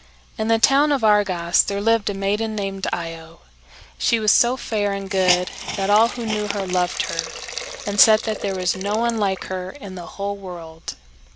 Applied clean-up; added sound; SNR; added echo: none; Hiss; 12 dB; none.